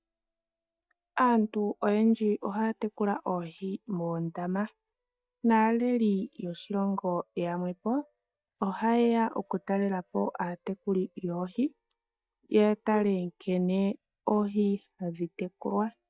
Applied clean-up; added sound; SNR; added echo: neural mask model DeepFilterNet 3.